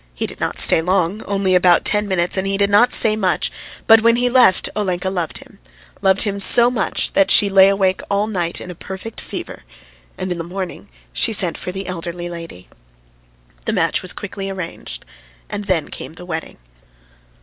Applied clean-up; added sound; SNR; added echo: none; none; none; none.